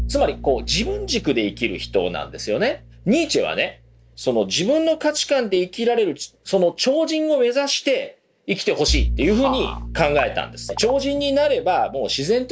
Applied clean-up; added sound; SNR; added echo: none; Bowed string instrument; 12 dB; none.